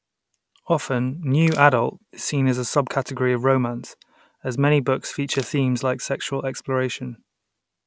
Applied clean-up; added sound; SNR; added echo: none; Crushing; 20 dB; none.